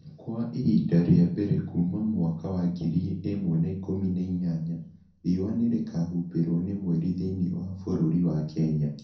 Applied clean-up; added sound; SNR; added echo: none; none; none; reverberation time 0.6 s.